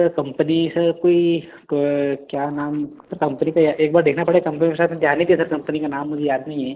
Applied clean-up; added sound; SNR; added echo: neural separator model SepFormer DNS4.